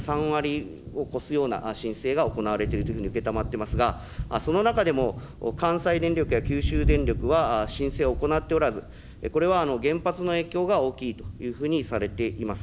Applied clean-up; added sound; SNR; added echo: none; Thunder; 7 dB; none.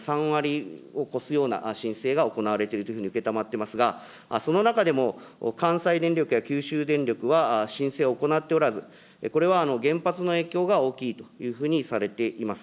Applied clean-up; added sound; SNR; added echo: none; none; none; none.